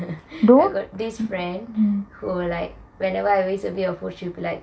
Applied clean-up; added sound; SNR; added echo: none; none; none; none.